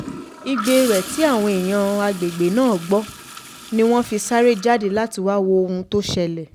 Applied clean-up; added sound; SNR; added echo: none; Toilet flush / Gurgling; 15 dB; none.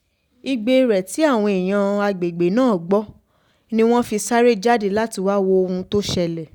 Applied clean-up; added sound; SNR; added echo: none; none; none; none.